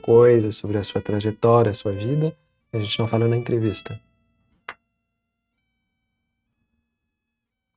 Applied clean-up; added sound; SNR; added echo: neural mask model RNNoise.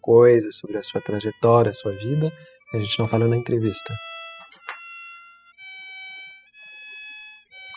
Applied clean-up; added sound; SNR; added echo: classical method spectral subtraction.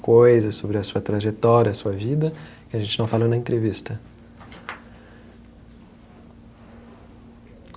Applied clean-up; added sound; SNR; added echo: none; none; none; none.